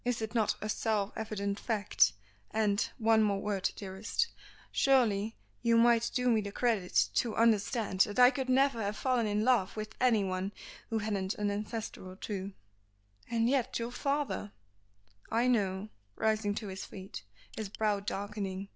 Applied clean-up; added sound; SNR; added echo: none; Crushing; 19 dB; none.